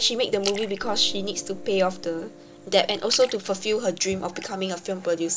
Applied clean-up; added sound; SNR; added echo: none; Splash, splatter + Piano; 12 dB; none.